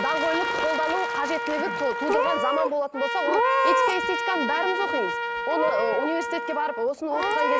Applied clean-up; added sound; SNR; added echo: none; Trumpet + Meow / Purr; -2 dB; none.